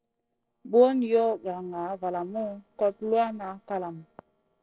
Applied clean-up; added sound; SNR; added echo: neural separator model SepFormer DNS4.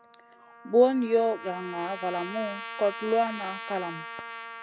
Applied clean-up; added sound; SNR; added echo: none; Trumpet; 12 dB; none.